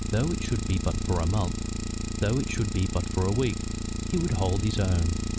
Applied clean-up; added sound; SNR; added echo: none; Idling; 2 dB; none.